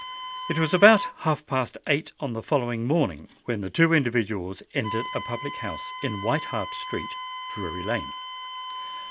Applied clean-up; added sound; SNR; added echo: none; Wind instrument, woodwind instrument; 11 dB; none.